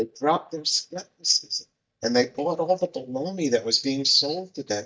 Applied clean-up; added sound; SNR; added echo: neural mask model DeepFilterNet 3.